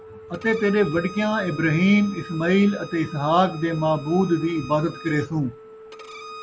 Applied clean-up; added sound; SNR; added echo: none; Bowed string instrument + Organ; 17 dB; none.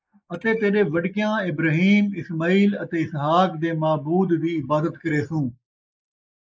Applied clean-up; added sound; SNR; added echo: neural mask model Resemble Enhance denoiser.